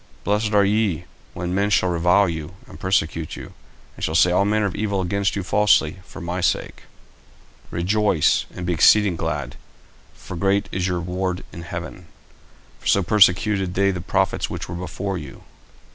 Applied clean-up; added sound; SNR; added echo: none; none; none; none.